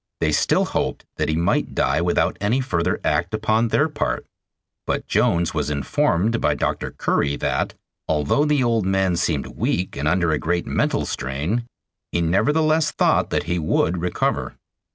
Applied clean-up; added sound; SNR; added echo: none; none; none; none.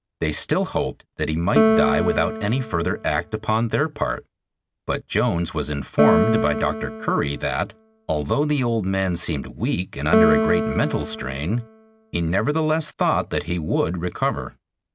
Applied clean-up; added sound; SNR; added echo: none; Piano; 2 dB; none.